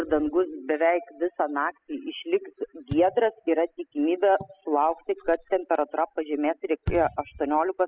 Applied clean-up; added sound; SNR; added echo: classical method spectral subtraction.